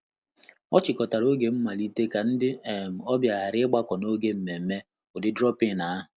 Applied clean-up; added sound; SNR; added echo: none; none; none; none.